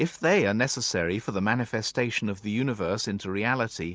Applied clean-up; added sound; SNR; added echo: none; none; none; none.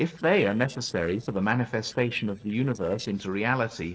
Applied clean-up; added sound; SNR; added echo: neural separator model SepFormer DNS4.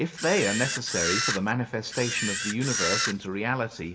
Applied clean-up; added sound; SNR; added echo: none; Camera; 1 dB; reverberation time 0.7 s.